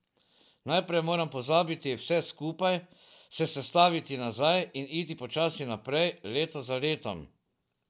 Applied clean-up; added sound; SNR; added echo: none; none; none; none.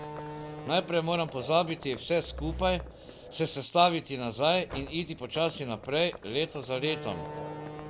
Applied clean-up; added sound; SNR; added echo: none; Livestock, farm animals, working animals + Slam; 12 dB; none.